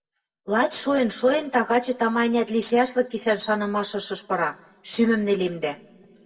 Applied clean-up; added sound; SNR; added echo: none; none; none; reverberation time 1.5 s.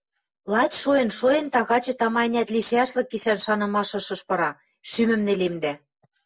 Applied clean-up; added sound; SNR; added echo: none; none; none; none.